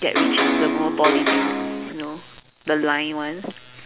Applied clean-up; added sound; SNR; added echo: none; Electric guitar; -4 dB; none.